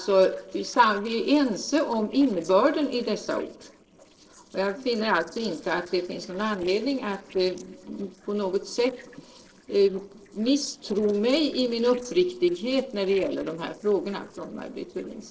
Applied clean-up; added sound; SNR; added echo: neural separator model SepFormer DNS4.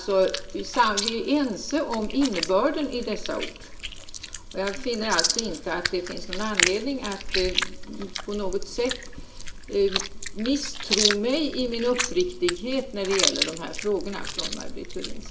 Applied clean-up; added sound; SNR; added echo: none; Chewing, mastication; 3 dB; reverberation time 1.2 s.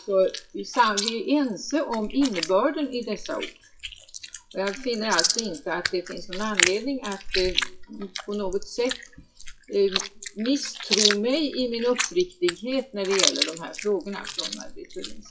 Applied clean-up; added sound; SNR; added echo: classical method WPE with log-MMSE.